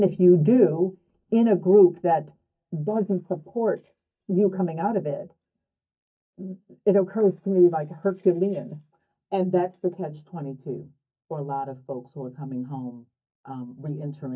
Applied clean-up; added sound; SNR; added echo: neural mask model DeepFilterNet 3.